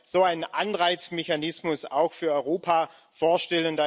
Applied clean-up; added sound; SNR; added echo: none; none; none; none.